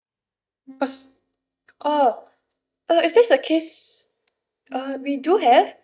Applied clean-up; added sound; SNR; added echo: neural mask model DeepFilterNet 3.